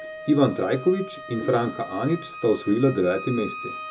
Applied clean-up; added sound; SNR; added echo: none; Wind instrument, woodwind instrument; 13 dB; reverberation time 0.2 s.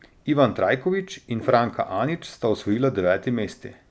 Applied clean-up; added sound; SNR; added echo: none; none; none; none.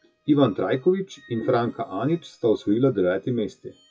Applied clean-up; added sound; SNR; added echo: classical method WPE with log-MMSE.